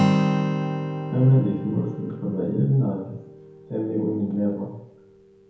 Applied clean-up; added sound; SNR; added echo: none; Acoustic guitar; 3 dB; reverberation time 2.0 s.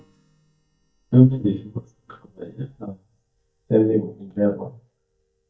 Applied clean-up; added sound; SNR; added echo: neural mask model DeepFilterNet 3.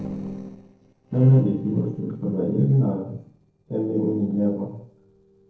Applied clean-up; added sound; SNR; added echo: neural separator model SepFormer DNS4.